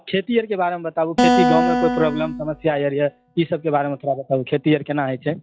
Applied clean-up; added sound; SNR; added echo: classical method log-MMSE.